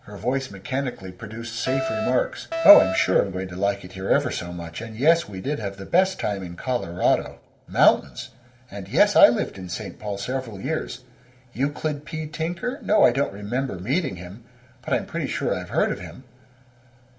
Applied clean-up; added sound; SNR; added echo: none; Alarm; 4 dB; reverberation time 0.4 s.